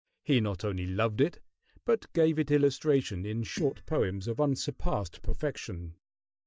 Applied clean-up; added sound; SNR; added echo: neural mask model DeepFilterNet 3.